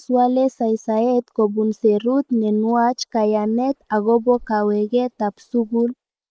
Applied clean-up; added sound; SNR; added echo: neural mask model Resemble Enhance denoiser.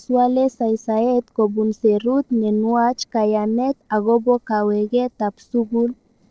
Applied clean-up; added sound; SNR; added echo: neural separator model SepFormer DNS4.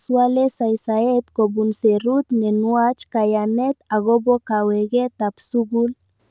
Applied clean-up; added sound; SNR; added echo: none; none; none; none.